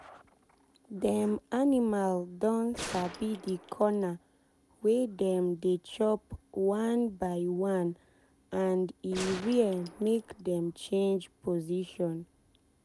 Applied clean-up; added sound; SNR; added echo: none; Gunshot, gunfire; 12 dB; none.